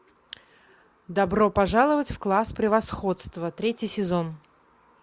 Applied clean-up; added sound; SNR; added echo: none; none; none; none.